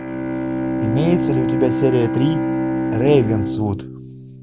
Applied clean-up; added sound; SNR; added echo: none; Bowed string instrument; 1 dB; none.